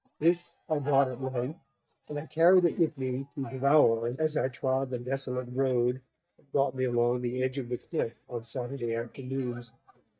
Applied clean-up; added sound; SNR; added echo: neural mask model DeepFilterNet 3.